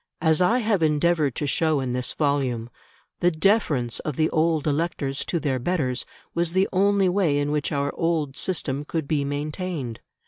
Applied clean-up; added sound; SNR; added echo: none; none; none; none.